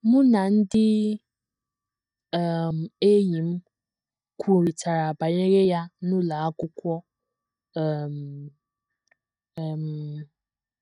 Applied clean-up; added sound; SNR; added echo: neural mask model DeepFilterNet 3.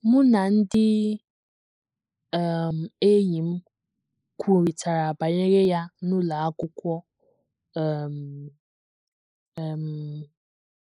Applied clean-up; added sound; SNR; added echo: neural mask model Resemble Enhance denoiser.